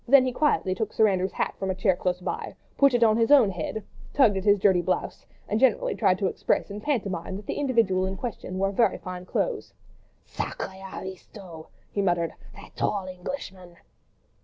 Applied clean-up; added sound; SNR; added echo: none; Piano; 19 dB; none.